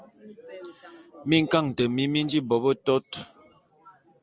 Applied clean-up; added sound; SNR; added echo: none; none; none; none.